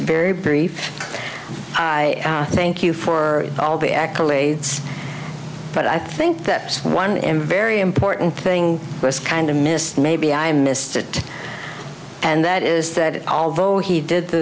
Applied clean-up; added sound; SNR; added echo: none; none; none; none.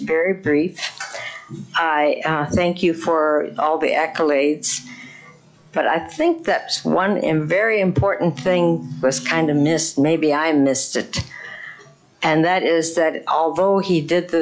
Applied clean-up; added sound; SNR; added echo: classical method log-MMSE.